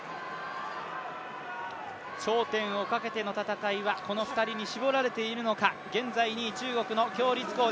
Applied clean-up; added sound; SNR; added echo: none; Wind instrument, woodwind instrument; 18 dB; none.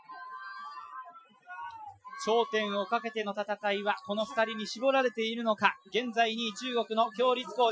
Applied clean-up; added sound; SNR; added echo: classical method Wiener filter.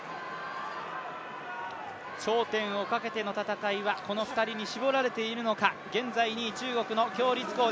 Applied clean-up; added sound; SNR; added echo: none; none; none; none.